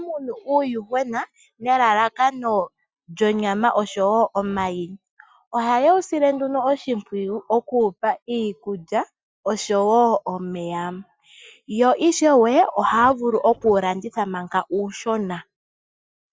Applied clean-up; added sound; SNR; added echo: neural mask model DeepFilterNet 3.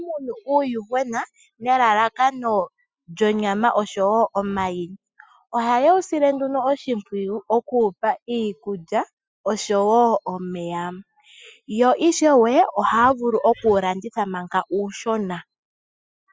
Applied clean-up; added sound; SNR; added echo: classical method spectral subtraction.